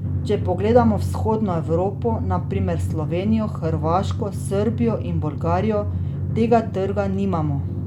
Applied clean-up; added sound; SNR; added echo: none; Drum; 2 dB; none.